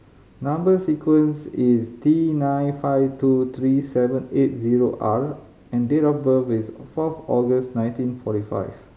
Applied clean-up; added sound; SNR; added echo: none; none; none; none.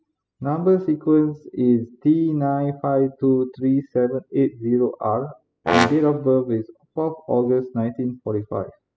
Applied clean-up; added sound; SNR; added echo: classical method spectral subtraction.